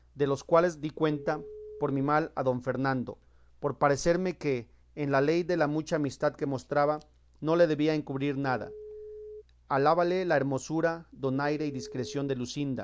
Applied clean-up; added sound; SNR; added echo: none; Telephone; 14 dB; none.